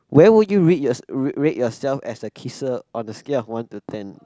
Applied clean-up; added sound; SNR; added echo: none; none; none; none.